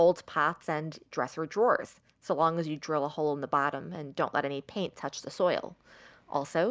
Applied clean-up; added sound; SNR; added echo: none; none; none; none.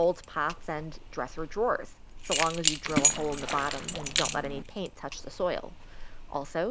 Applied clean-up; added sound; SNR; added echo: none; Keys jangling + Splash, splatter; 1 dB; none.